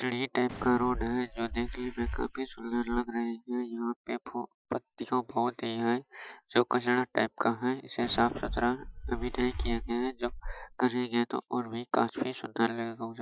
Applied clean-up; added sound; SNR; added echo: classical method Wiener filter.